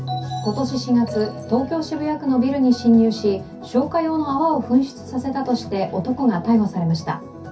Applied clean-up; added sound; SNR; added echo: none; Keyboard (musical); 18 dB; reverberation time 0.3 s.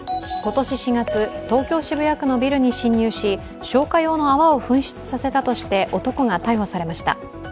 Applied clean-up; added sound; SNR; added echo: none; none; none; none.